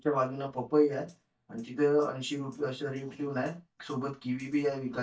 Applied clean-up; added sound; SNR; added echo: neural mask model DeepFilterNet 3.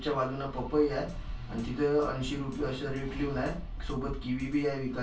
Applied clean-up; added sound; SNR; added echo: none; Drum kit; 13 dB; reverberation time 0.2 s.